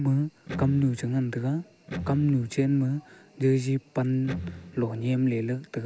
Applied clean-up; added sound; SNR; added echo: none; Electric guitar; 13 dB; none.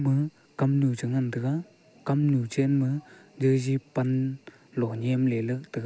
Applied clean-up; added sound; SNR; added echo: none; none; none; none.